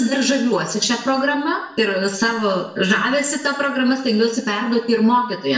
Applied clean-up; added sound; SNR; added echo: none; none; none; reverberation time 0.7 s.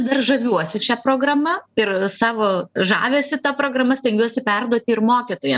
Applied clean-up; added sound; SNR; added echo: none; none; none; none.